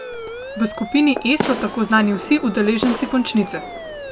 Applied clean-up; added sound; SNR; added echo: none; Fireworks + Siren; 9 dB; none.